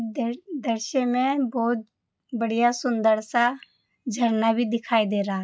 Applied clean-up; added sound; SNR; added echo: none; none; none; none.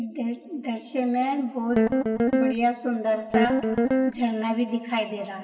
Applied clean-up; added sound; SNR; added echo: none; Guitar; -3 dB; reverberation time 2.3 s.